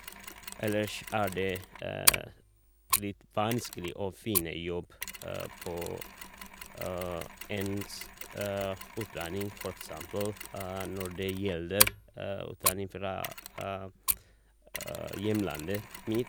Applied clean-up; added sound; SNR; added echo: none; Mechanisms; 1 dB; none.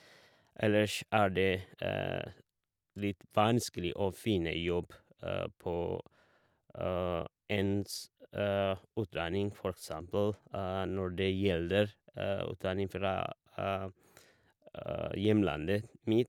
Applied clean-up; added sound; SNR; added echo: none; none; none; none.